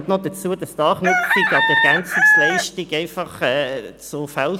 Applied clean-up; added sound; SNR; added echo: none; Chicken, rooster; -4 dB; none.